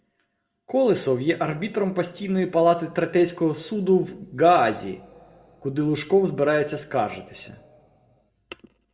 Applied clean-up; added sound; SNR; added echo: none; none; none; reverberation time 1.0 s.